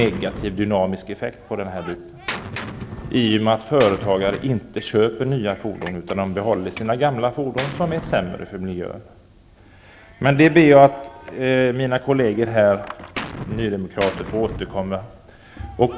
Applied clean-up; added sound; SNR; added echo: none; Gunshot, gunfire; 15 dB; none.